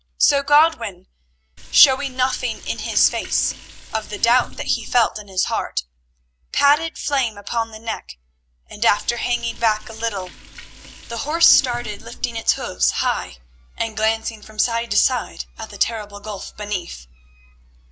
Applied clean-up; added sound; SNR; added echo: none; Liquid; 14 dB; none.